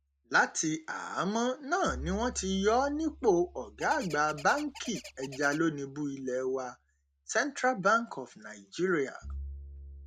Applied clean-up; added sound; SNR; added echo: none; Bowed string instrument + Bird; 16 dB; none.